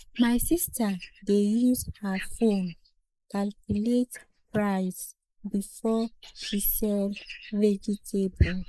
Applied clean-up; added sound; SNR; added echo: neural mask model Resemble Enhance denoiser.